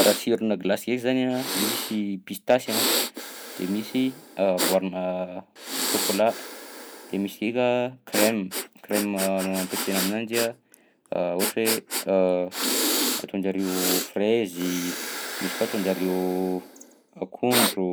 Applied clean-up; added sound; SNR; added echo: none; Breathing; 4 dB; none.